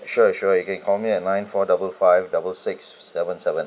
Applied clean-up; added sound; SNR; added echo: none; none; none; none.